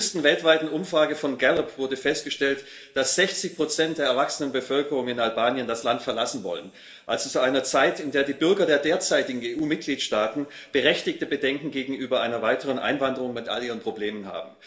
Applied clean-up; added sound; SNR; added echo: none; none; none; reverberation time 1.3 s.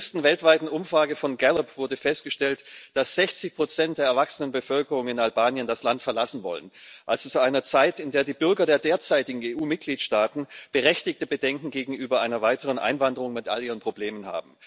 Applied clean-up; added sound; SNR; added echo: none; none; none; none.